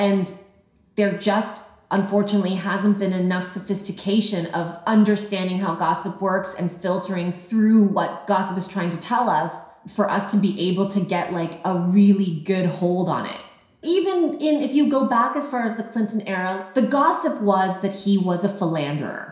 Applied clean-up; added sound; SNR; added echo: none; none; none; reverberation time 0.7 s.